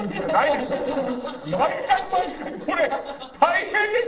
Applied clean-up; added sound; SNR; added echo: neural separator model SepFormer DNS4.